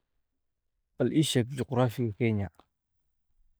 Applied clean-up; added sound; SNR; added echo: neural mask model DeepFilterNet 3.